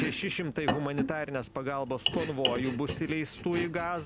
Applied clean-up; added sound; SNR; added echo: none; Domestic sounds, home sounds; 4 dB; none.